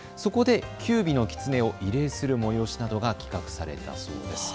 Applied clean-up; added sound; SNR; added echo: none; none; none; none.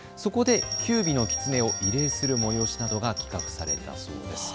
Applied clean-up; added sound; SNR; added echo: none; Bell; 3 dB; none.